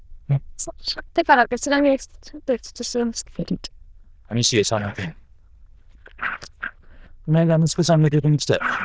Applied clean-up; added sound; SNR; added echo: neural diffusion model UNIVERSE++.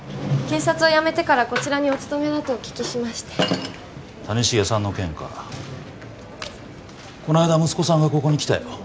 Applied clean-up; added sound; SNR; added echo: none; none; none; none.